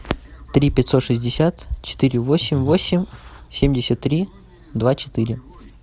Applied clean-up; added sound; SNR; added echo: none; none; none; none.